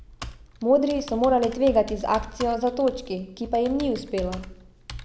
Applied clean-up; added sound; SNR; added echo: none; Computer keyboard; 15 dB; none.